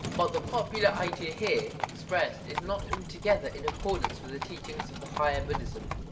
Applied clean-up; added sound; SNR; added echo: none; Livestock, farm animals, working animals; 5 dB; reverberation time 2.0 s.